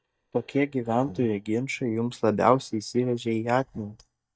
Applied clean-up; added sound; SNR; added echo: neural mask model DeepFilterNet 3.